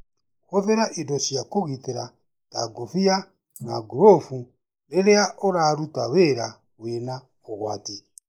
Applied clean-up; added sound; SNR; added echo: neural mask model Resemble Enhance denoiser.